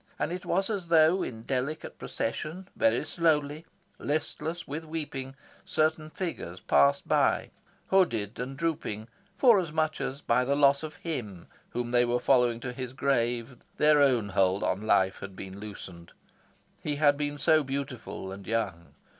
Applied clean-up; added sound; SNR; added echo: none; none; none; none.